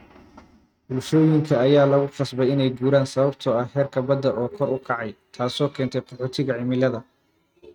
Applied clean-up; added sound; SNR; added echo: neural mask model RNNoise.